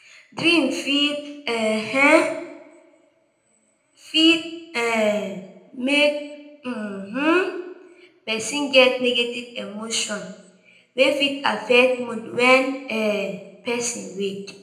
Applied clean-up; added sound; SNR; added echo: none; none; none; reverberation time 0.7 s.